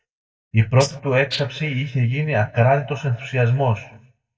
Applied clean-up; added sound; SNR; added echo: neural mask model DeepFilterNet 3.